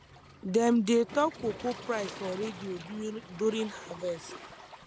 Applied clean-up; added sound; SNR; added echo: none; Waves, surf; 14 dB; none.